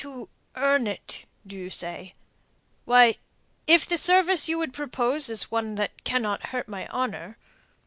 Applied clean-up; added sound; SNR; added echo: none; none; none; none.